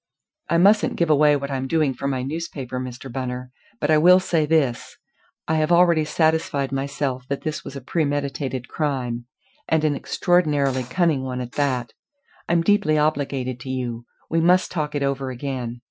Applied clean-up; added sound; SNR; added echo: classical method Wiener filter.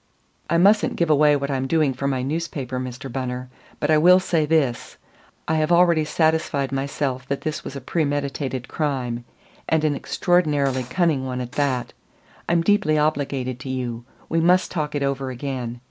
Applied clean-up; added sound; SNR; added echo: none; Cutlery, silverware; 16 dB; none.